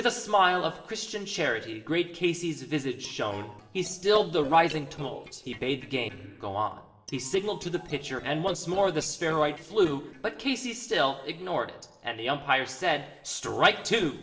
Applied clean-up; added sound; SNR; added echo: neural separator model SepFormer DNS4.